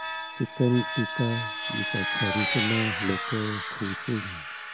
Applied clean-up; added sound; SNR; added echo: none; Vehicle; 1 dB; none.